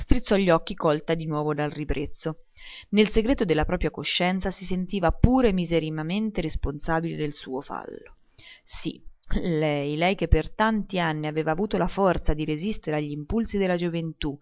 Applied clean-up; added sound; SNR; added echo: none; none; none; none.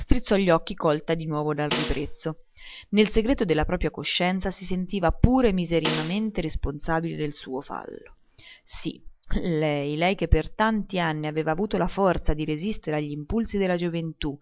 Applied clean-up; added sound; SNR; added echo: none; Snare drum; 9 dB; none.